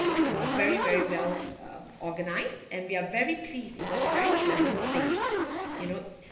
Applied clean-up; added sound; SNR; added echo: none; Zipper (clothing); -2 dB; reverberation time 1.0 s.